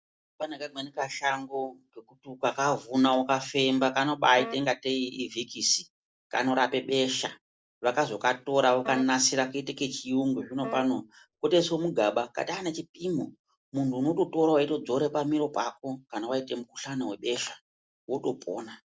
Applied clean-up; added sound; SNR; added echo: neural separator model SepFormer DNS4.